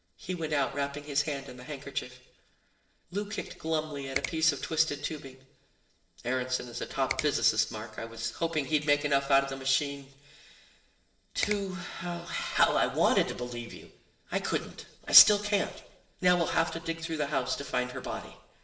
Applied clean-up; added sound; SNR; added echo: neural separator model SepFormer DNS4.